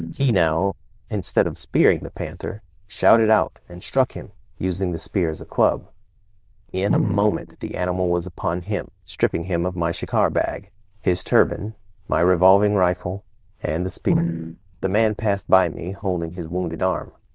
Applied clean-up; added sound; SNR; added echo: neural diffusion model UNIVERSE++.